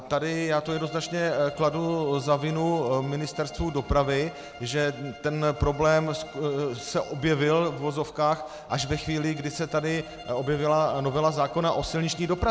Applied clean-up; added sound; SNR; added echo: none; Bowed string instrument; 19 dB; none.